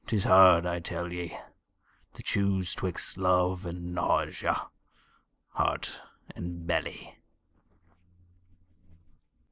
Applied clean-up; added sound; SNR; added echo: none; none; none; none.